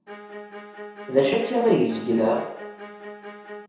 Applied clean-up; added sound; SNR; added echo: none; Bowed string instrument; 14 dB; reverberation time 0.7 s.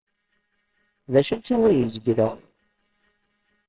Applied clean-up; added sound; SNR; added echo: neural separator model SepFormer WHAMR!.